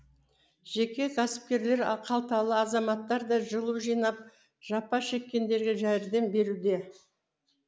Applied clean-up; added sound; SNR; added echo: none; none; none; none.